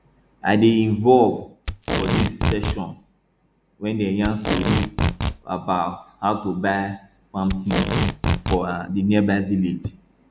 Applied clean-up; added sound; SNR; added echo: none; Packing tape, duct tape; 1 dB; none.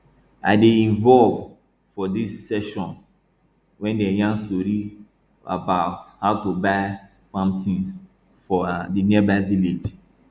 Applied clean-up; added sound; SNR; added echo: none; none; none; none.